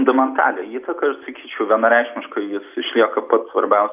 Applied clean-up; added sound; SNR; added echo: none; none; none; none.